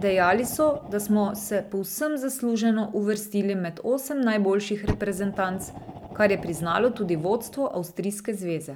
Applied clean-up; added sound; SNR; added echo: none; Fire; 15 dB; none.